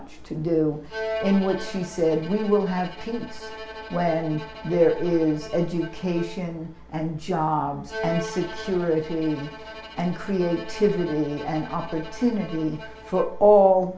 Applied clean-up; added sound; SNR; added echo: none; Bowed string instrument; 13 dB; reverberation time 0.4 s.